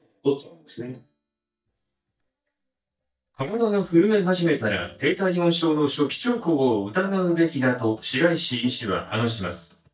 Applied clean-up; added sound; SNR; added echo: neural mask model DeepFilterNet 3.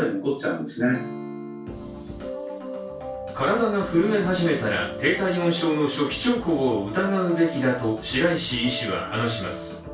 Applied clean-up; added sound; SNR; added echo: none; Acoustic guitar / Strum; 11 dB; reverberation time 0.3 s.